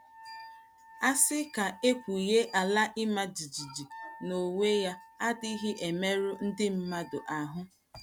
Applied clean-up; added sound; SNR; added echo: none; Wind instrument, woodwind instrument; 20 dB; none.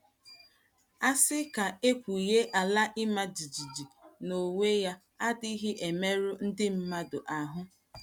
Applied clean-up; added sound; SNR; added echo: none; none; none; none.